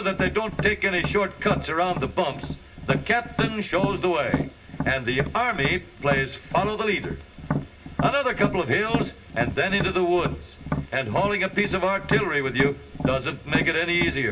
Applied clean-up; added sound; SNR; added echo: none; Tap; 5 dB; reverberation time 0.4 s.